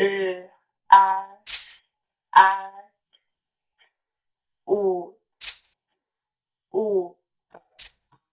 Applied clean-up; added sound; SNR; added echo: neural mask model DeepFilterNet 3.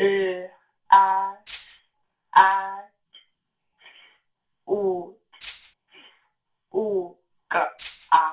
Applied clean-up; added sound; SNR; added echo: none; Rattle (instrument); 18 dB; reverberation time 0.2 s.